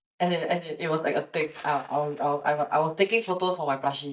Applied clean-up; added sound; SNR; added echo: neural mask model DeepFilterNet 3.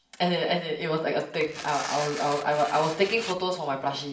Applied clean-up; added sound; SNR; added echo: none; Tearing; 11 dB; reverberation time 0.8 s.